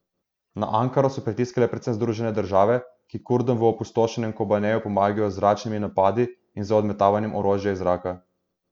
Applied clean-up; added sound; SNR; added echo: none; none; none; none.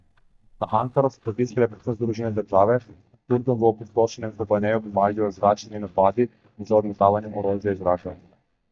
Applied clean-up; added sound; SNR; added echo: neural mask model DeepFilterNet 3.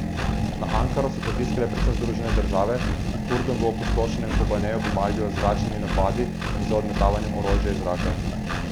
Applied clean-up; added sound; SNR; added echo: none; Engine; -3 dB; none.